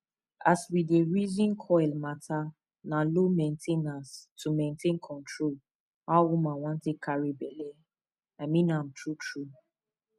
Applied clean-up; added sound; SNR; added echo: none; none; none; none.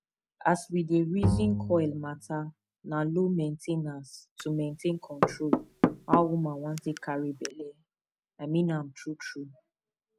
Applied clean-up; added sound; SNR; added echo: none; Bowed string instrument + Knock / Wood; 0 dB; none.